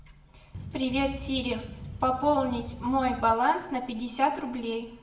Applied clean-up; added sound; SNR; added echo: none; Boat, Water vehicle; 12 dB; reverberation time 0.7 s.